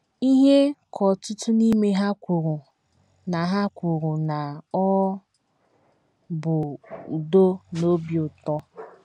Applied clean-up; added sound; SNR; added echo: none; none; none; none.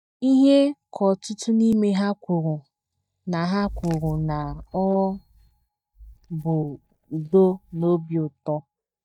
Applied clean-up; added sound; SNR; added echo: neural mask model DeepFilterNet 3.